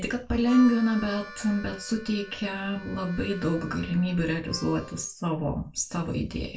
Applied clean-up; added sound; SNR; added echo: none; Harmonica; 17 dB; reverberation time 0.2 s.